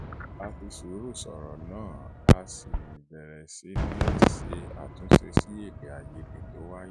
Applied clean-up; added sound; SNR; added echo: none; Fireworks; 8 dB; none.